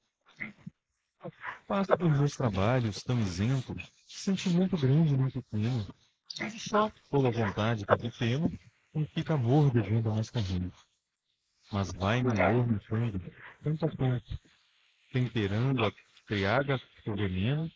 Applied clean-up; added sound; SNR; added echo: neural mask model Resemble Enhance denoiser.